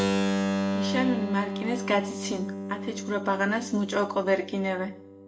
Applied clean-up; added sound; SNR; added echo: none; Keyboard (musical); 2 dB; reverberation time 0.6 s.